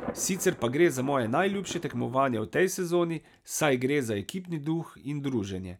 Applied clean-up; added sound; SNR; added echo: none; Thunder; 19 dB; none.